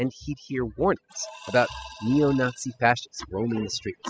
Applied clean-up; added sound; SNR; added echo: classical method spectral subtraction.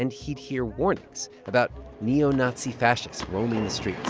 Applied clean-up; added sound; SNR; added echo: none; none; none; none.